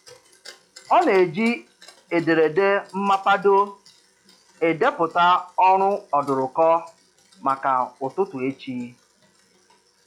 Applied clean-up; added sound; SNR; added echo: classical method log-MMSE.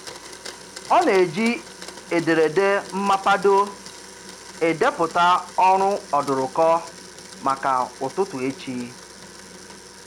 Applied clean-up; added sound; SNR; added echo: none; Domestic sounds, home sounds; 17 dB; none.